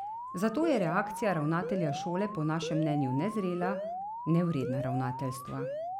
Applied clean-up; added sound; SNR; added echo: none; Alarm; 7 dB; none.